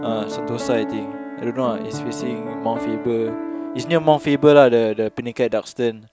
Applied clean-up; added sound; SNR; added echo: none; Piano; 10 dB; none.